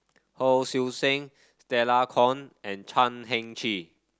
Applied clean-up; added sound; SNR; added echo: none; none; none; none.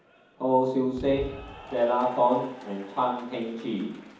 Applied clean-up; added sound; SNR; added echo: none; Applause / Cheering; 18 dB; reverberation time 1.2 s.